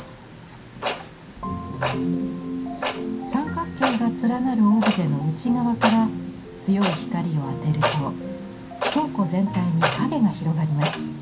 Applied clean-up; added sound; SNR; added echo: none; Clock; 7 dB; reverberation time 0.3 s.